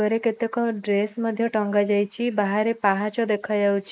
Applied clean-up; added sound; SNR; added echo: neural mask model Resemble Enhance denoiser.